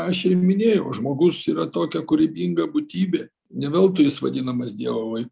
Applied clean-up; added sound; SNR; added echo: none; none; none; none.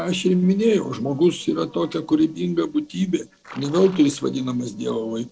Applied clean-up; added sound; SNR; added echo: neural separator model SepFormer DNS4.